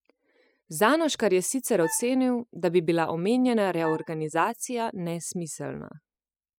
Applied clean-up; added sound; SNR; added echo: classical method spectral subtraction.